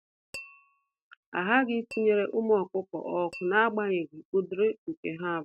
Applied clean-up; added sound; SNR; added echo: neural mask model RNNoise.